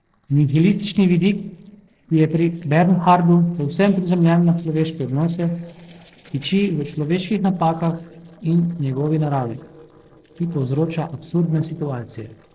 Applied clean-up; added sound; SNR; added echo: neural separator model SepFormer DNS4.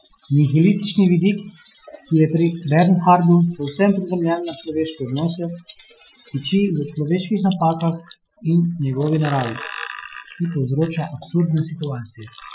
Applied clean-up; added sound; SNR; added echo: classical method Wiener filter.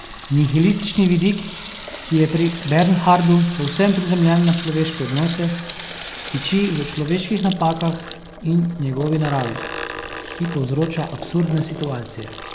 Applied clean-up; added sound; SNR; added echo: none; Sink (filling or washing) / Water tap, faucet; 13 dB; none.